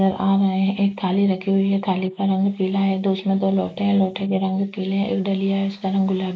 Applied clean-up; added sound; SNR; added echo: neural mask model Resemble Enhance denoiser.